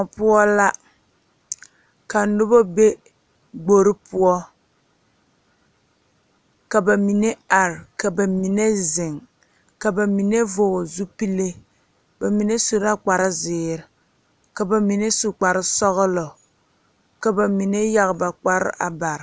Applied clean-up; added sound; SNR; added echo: none; none; none; none.